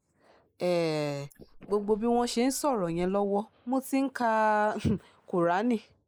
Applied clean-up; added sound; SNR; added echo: neural mask model Resemble Enhance denoiser.